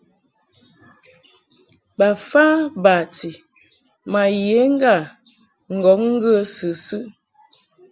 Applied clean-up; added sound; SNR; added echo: none; none; none; none.